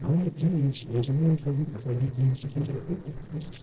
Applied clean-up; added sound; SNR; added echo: neural separator model SepFormer DNS4.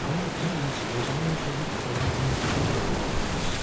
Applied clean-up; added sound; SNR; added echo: none; Waves, surf; -4 dB; reverberation time 0.2 s.